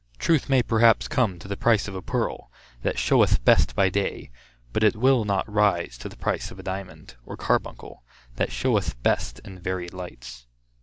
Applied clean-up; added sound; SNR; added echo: none; none; none; none.